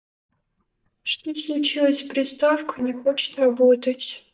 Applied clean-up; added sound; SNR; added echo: neural mask model DeepFilterNet 3.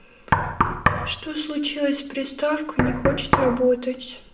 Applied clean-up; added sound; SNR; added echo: none; Knock; 1 dB; reverberation time 0.6 s.